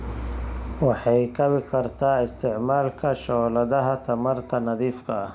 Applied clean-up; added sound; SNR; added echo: none; none; none; none.